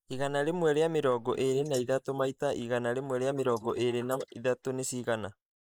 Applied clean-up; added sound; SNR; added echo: neural mask model Resemble Enhance denoiser.